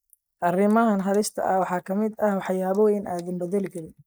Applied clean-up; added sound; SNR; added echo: neural mask model Resemble Enhance denoiser.